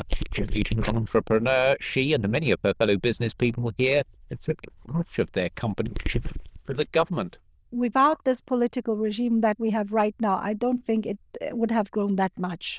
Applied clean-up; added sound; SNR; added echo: neural diffusion model UNIVERSE++.